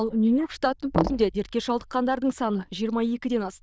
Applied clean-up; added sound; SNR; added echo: neural diffusion model UNIVERSE++.